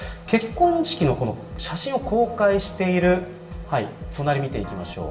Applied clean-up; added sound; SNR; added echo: none; Wind instrument, woodwind instrument; 20 dB; reverberation time 0.8 s.